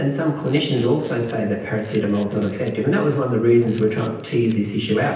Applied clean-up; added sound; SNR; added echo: none; Camera; 19 dB; reverberation time 0.9 s.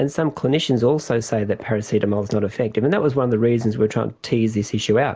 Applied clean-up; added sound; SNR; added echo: none; none; none; none.